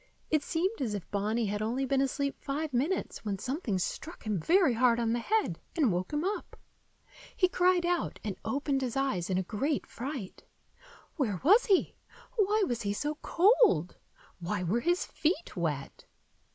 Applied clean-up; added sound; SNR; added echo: none; none; none; none.